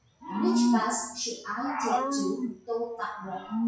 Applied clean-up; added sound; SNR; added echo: classical method WPE with log-MMSE.